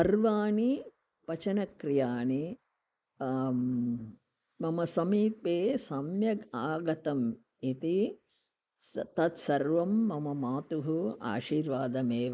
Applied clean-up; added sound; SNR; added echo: neural mask model Resemble Enhance denoiser.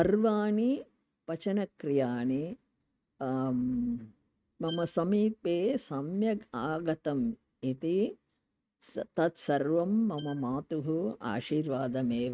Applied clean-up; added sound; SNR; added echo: neural mask model RNNoise.